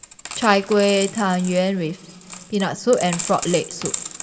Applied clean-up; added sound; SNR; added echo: none; Coin (dropping); 11 dB; reverberation time 1.6 s.